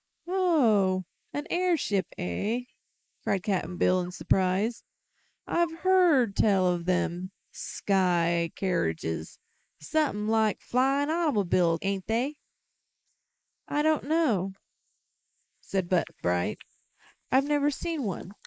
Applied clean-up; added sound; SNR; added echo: neural mask model Resemble Enhance denoiser.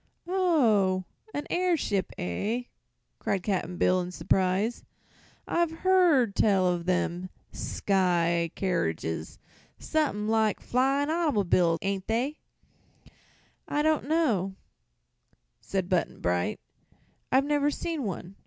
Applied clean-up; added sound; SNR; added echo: none; none; none; none.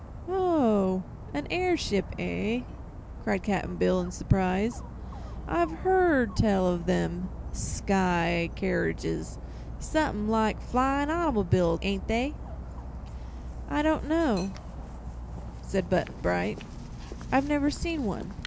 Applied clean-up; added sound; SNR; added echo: none; Dog; 10 dB; none.